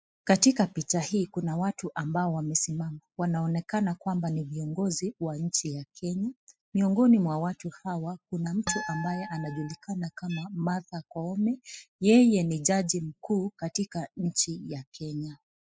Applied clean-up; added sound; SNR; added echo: classical method spectral subtraction.